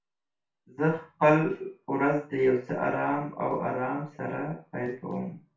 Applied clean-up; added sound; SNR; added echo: none; none; none; reverberation time 0.3 s.